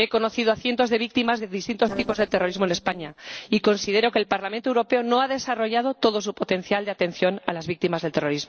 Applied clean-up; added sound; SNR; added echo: neural separator model SepFormer DNS4.